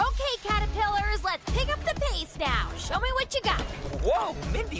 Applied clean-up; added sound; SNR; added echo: none; none; none; none.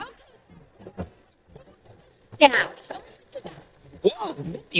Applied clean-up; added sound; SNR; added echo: neural mask model DeepFilterNet 3.